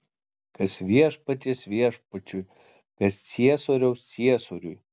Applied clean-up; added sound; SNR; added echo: none; none; none; none.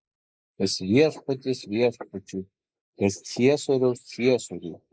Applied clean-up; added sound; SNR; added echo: neural mask model Resemble Enhance denoiser.